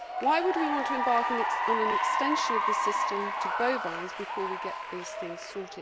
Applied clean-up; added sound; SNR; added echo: none; Applause / Cheering; -2 dB; none.